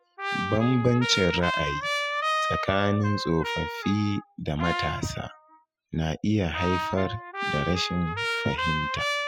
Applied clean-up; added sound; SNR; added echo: classical method spectral subtraction.